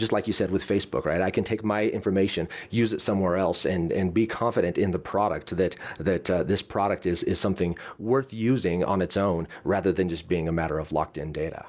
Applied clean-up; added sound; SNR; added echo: none; none; none; none.